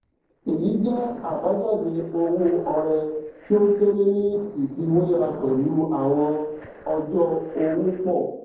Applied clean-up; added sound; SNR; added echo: neural separator model SepFormer DNS4.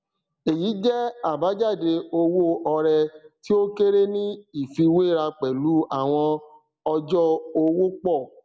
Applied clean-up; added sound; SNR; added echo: none; none; none; none.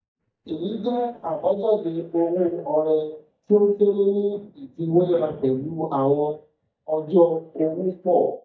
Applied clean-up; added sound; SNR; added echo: neural mask model DeepFilterNet 3.